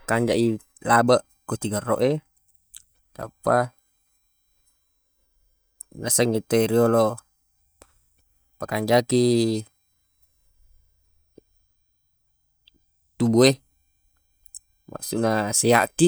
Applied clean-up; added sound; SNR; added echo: neural mask model DeepFilterNet 3.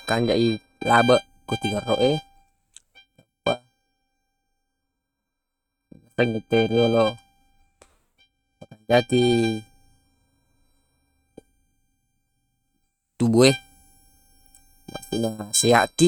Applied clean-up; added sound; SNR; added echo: neural mask model RNNoise.